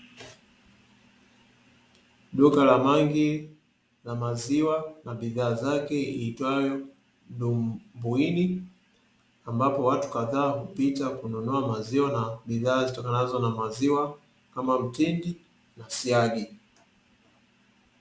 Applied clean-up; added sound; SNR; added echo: none; none; none; none.